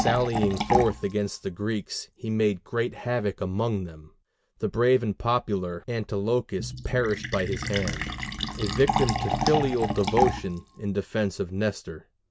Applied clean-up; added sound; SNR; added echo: none; Fill (with liquid); 5 dB; none.